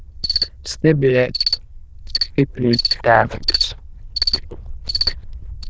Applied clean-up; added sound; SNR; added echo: neural diffusion model UNIVERSE++.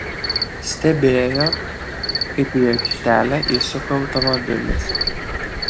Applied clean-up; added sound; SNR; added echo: none; Cricket; 3 dB; none.